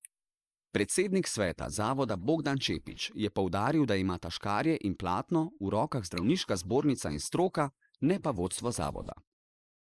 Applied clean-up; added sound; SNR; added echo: neural mask model Resemble Enhance denoiser.